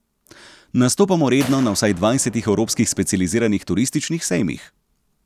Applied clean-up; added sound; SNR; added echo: none; Gunshot, gunfire; 20 dB; none.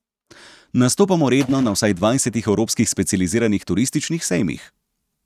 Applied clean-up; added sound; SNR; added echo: neural mask model RNNoise.